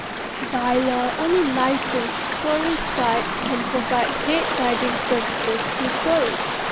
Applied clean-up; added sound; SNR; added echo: none; Stream / Ocean + Rattle (instrument); 1 dB; none.